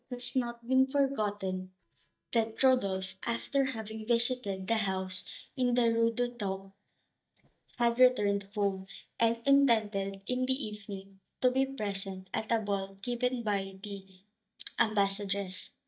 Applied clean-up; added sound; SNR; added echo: neural mask model DeepFilterNet 3.